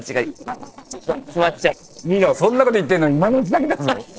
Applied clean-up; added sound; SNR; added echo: neural separator model SepFormer DNS4.